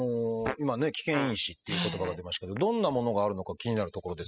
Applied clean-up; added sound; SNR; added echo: classical method spectral subtraction.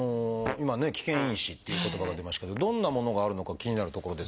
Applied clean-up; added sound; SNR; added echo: none; Fart; 13 dB; none.